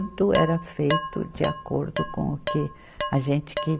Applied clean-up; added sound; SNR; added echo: none; Dishes, pots, and pans; 4 dB; none.